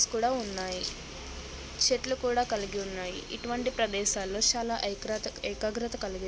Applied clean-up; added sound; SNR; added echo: none; none; none; none.